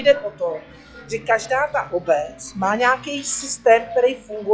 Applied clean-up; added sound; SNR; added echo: classical method log-MMSE.